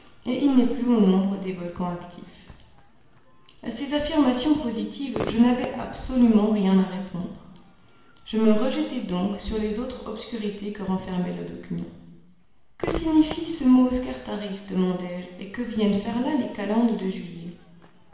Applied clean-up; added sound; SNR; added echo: none; Crowd / Fireworks; 18 dB; reverberation time 1.0 s.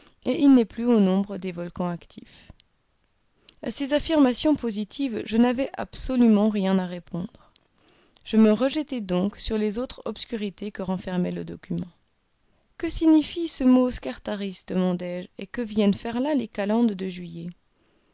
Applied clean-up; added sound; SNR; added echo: none; none; none; none.